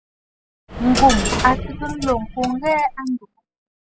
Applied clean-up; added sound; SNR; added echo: classical method spectral subtraction.